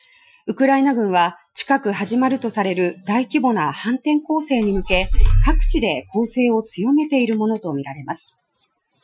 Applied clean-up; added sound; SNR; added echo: classical method Wiener filter.